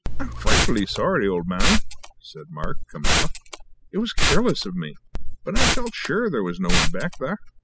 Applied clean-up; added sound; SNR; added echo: classical method spectral subtraction.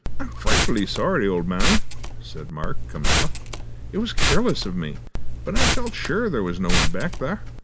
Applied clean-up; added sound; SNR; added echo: none; Liquid; -5 dB; none.